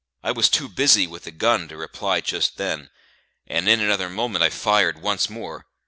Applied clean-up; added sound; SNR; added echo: none; none; none; none.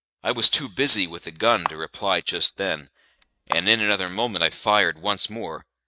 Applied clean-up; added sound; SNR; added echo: neural mask model RNNoise.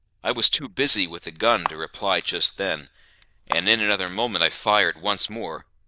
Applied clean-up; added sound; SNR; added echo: neural diffusion model UNIVERSE++.